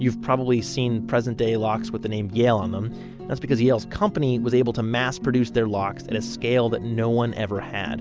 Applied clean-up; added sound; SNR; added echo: none; none; none; none.